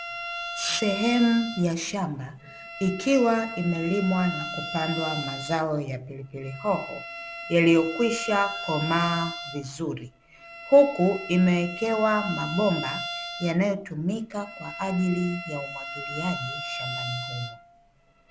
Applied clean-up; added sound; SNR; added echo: none; Bowed string instrument; 10 dB; none.